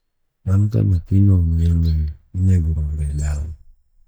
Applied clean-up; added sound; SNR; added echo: neural mask model DeepFilterNet 3.